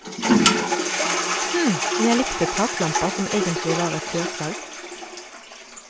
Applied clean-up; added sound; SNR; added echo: none; Toilet flush; -3 dB; none.